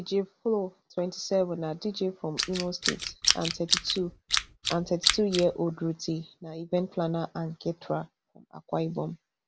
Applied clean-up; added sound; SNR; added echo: none; Tools; -1 dB; none.